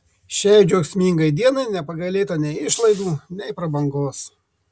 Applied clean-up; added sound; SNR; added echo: none; none; none; none.